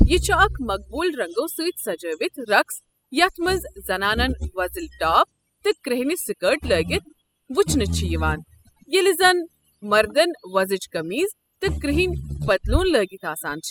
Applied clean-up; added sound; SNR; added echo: classical method spectral subtraction.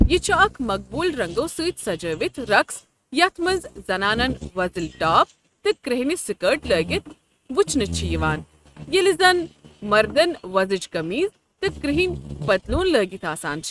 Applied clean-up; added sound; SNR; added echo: neural mask model RNNoise.